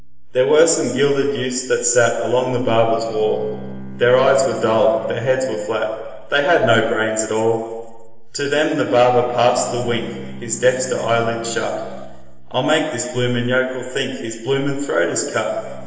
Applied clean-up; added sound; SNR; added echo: none; Bowed string instrument; 20 dB; reverberation time 1.3 s.